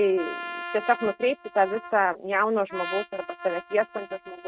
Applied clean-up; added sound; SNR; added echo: neural mask model RNNoise.